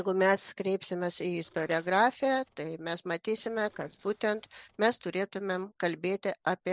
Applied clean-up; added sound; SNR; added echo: neural separator model SepFormer DNS4.